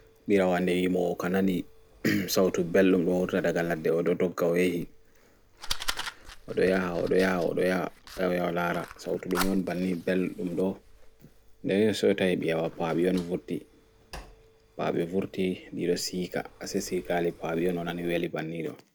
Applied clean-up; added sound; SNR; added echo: none; Fire; 15 dB; none.